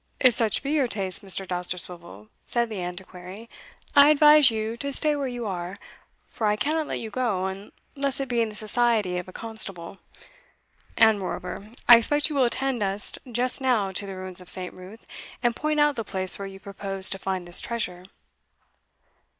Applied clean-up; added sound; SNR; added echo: none; none; none; none.